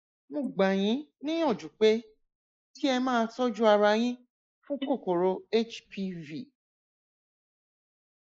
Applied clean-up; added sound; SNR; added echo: neural mask model Resemble Enhance denoiser.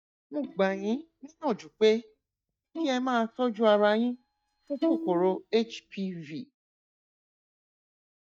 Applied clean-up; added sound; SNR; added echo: neural mask model DeepFilterNet 3.